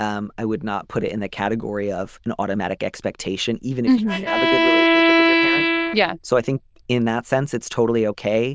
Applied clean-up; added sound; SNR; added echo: neural diffusion model UNIVERSE++.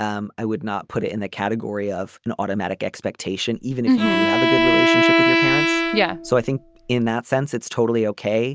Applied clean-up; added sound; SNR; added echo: none; Bowed string instrument; -4 dB; none.